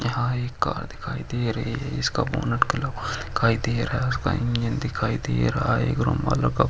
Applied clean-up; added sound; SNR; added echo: none; none; none; none.